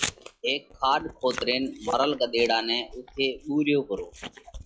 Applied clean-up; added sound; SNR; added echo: classical method log-MMSE.